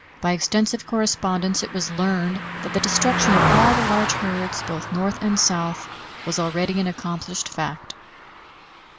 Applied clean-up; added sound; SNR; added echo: none; Car passing by; 3 dB; none.